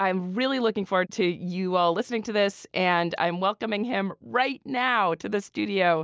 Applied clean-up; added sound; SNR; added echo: none; none; none; none.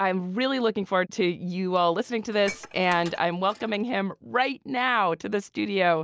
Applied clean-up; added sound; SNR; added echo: none; Dishes, pots, and pans; 20 dB; none.